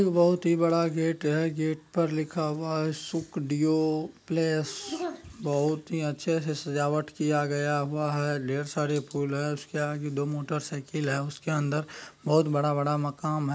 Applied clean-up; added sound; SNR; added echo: none; none; none; none.